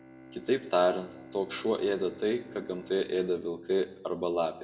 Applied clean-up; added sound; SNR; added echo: none; Bowed string instrument; 19 dB; reverberation time 0.6 s.